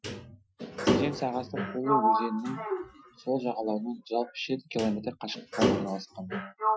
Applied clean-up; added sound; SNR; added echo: classical method Wiener filter.